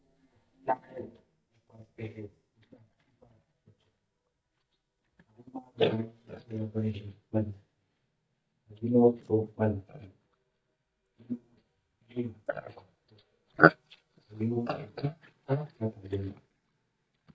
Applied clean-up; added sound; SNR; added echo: neural mask model DeepFilterNet 3.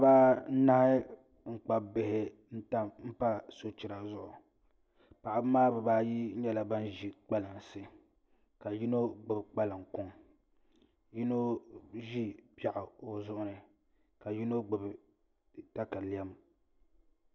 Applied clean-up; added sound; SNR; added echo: none; none; none; none.